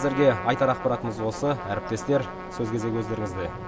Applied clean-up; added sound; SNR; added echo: none; Trumpet; 10 dB; none.